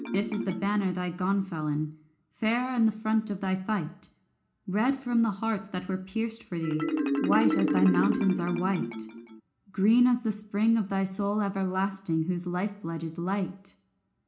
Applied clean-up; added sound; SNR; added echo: none; Marimba, xylophone; 7 dB; reverberation time 0.4 s.